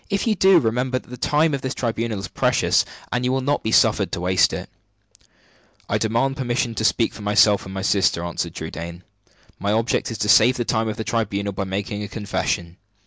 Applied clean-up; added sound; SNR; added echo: none; none; none; none.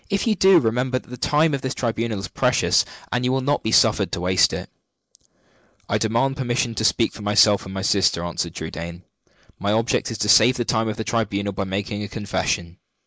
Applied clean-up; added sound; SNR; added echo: neural mask model Resemble Enhance denoiser.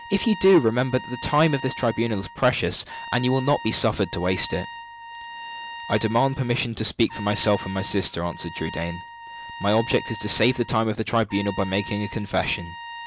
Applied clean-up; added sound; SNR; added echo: none; Trumpet; 15 dB; none.